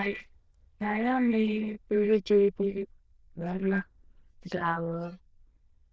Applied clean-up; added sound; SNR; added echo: neural diffusion model UNIVERSE++.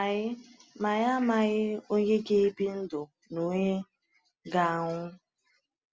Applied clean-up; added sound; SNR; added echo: none; none; none; none.